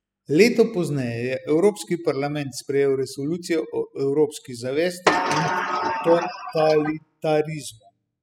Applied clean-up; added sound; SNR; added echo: classical method spectral subtraction.